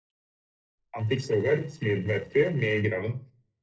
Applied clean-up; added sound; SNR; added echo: neural separator model SepFormer DNS4.